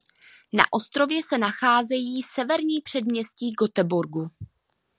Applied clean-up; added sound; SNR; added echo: none; none; none; none.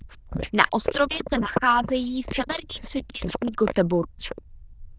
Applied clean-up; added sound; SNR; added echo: neural diffusion model UNIVERSE++.